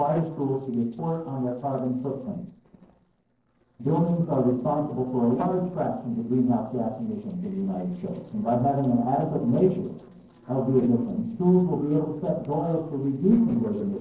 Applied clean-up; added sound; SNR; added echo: neural separator model SepFormer DNS4.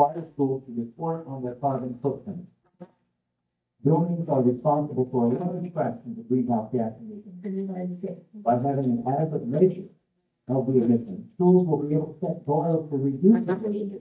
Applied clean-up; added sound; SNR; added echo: neural mask model DeepFilterNet 3.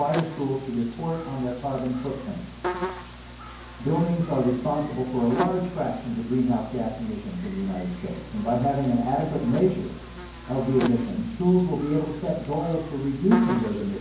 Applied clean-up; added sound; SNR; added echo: none; Buzz; 12 dB; reverberation time 0.9 s.